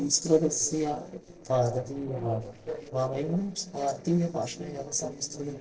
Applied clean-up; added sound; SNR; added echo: neural separator model SepFormer DNS4.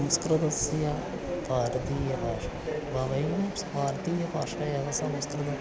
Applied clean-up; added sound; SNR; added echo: none; none; none; none.